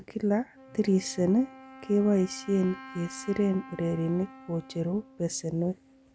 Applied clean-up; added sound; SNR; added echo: none; Wind instrument, woodwind instrument; 19 dB; none.